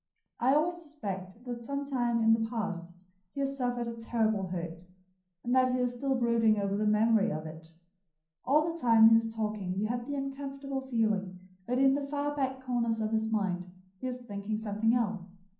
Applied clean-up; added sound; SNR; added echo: none; none; none; reverberation time 0.6 s.